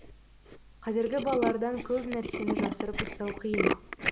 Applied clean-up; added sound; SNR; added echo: none; Tools; 1 dB; none.